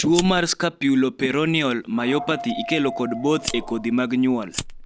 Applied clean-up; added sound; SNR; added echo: none; Fire + Dog; 13 dB; none.